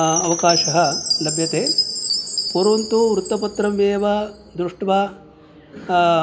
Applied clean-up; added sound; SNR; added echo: none; Chime; 6 dB; none.